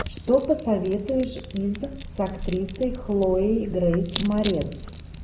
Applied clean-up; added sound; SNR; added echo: none; Crushing; 14 dB; none.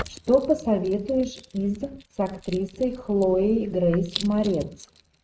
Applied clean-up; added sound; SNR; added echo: neural mask model RNNoise.